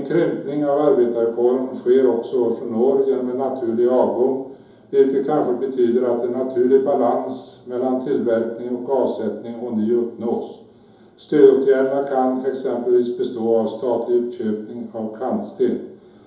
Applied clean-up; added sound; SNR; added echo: none; none; none; reverberation time 2.8 s.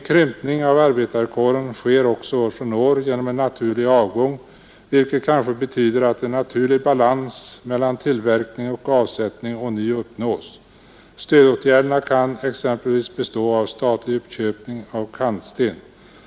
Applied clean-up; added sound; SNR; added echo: none; none; none; none.